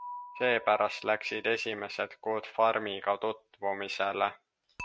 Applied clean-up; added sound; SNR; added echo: neural mask model RNNoise.